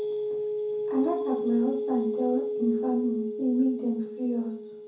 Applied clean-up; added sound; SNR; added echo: none; Telephone; 3 dB; reverberation time 0.5 s.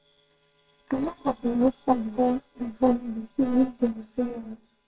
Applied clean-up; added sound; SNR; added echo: neural separator model SepFormer WHAMR!.